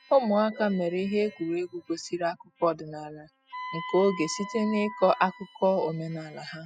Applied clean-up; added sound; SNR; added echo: classical method spectral subtraction.